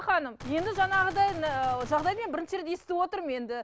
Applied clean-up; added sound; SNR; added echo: none; Gunshot, gunfire; 15 dB; none.